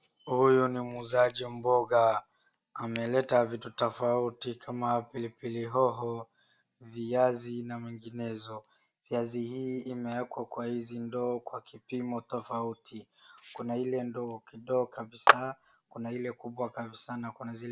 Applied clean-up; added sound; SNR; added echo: none; Clapping; -3 dB; none.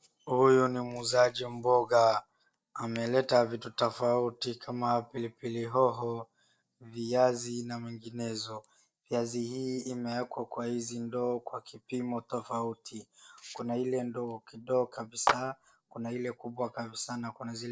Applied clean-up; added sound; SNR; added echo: neural separator model SepFormer DNS4.